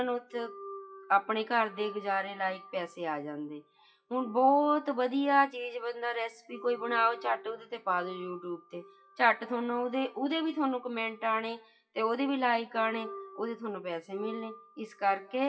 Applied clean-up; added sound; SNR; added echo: classical method WPE with log-MMSE.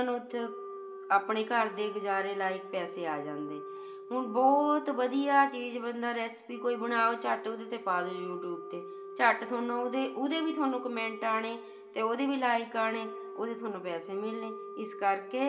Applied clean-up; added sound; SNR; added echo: none; Wind instrument, woodwind instrument; 12 dB; reverberation time 2.8 s.